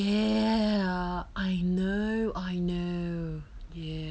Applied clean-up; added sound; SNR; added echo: none; none; none; none.